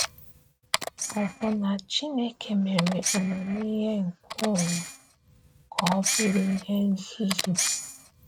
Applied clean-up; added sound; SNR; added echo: neural mask model RNNoise.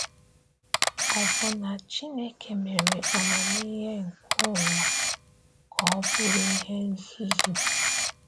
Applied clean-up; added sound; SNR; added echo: none; Camera; -4 dB; none.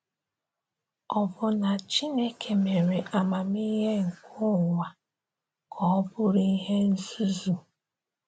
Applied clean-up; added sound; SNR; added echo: none; none; none; none.